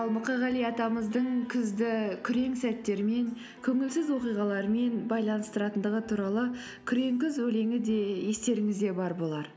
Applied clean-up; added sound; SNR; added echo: none; none; none; none.